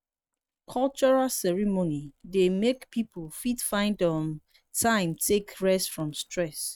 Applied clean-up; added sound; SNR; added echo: neural mask model RNNoise.